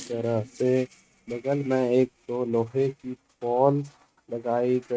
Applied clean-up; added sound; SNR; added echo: neural mask model RNNoise.